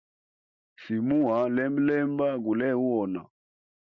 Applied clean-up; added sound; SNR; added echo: none; none; none; none.